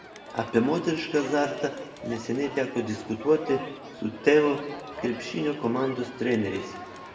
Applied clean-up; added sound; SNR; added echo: none; Crowd; 13 dB; reverberation time 1.5 s.